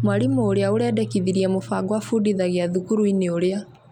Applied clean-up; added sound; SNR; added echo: none; Keyboard (musical); 11 dB; none.